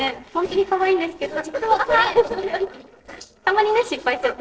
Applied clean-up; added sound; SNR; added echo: neural separator model SepFormer DNS4.